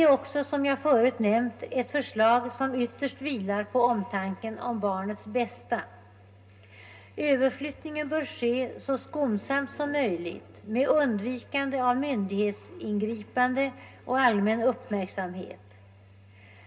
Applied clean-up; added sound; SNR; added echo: none; none; none; reverberation time 0.2 s.